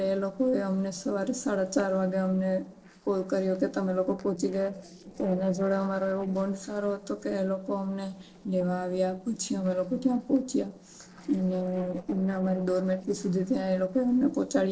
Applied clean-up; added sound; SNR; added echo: neural separator model SepFormer DNS4.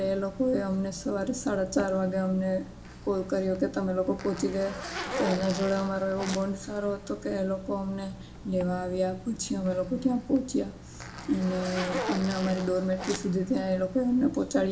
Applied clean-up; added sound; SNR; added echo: none; Zipper (clothing); 12 dB; reverberation time 0.4 s.